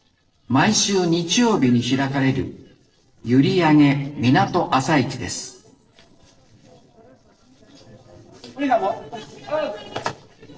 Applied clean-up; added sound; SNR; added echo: neural separator model SepFormer DNS4.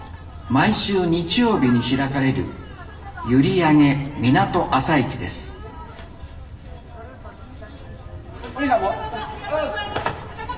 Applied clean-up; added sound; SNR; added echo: none; Wind; 18 dB; reverberation time 1.0 s.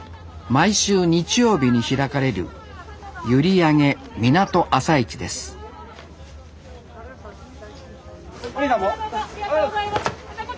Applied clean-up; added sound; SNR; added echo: none; none; none; none.